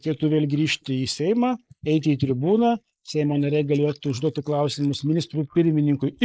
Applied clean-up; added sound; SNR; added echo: neural mask model Resemble Enhance denoiser.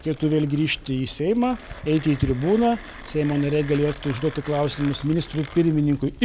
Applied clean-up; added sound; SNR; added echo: none; Mechanisms; 19 dB; none.